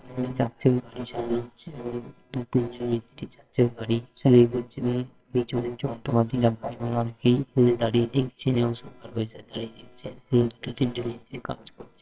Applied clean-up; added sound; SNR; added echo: neural separator model SepFormer WHAMR!.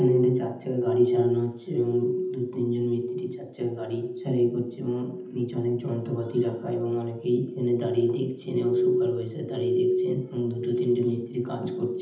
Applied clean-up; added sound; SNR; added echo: none; Glass; 2 dB; reverberation time 0.8 s.